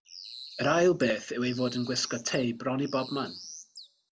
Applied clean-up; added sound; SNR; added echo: none; Bird; 16 dB; none.